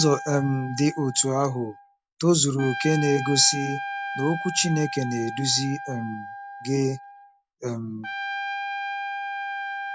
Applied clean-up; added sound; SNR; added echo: none; Trumpet; 8 dB; none.